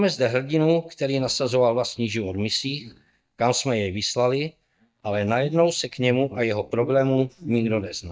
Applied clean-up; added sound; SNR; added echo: neural mask model DeepFilterNet 3.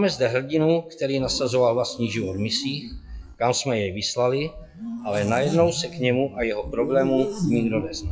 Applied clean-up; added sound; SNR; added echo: classical method WPE with log-MMSE.